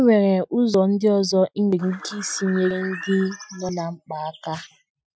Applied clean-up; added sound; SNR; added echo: classical method Wiener filter.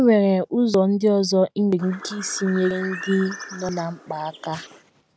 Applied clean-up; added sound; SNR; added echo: none; Bird; 15 dB; none.